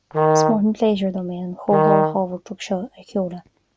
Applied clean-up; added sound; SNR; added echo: none; Brass instrument; -5 dB; none.